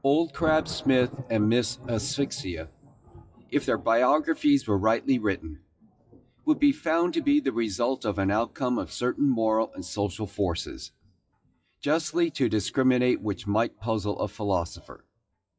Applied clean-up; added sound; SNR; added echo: classical method WPE with log-MMSE.